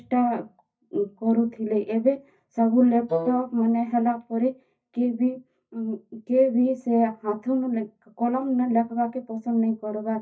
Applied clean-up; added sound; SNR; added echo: neural mask model DeepFilterNet 3.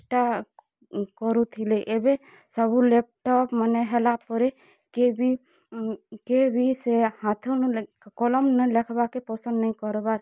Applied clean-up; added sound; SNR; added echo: none; none; none; none.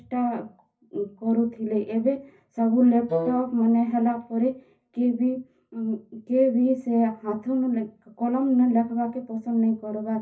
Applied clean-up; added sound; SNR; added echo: none; Wind instrument, woodwind instrument; 5 dB; reverberation time 0.4 s.